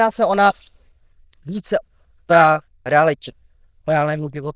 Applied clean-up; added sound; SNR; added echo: neural diffusion model UNIVERSE++.